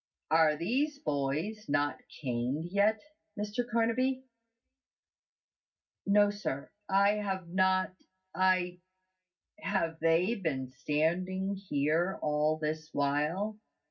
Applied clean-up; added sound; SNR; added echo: none; none; none; reverberation time 0.4 s.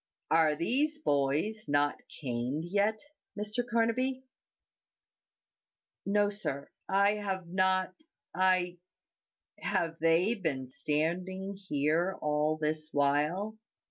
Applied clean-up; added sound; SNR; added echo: none; none; none; none.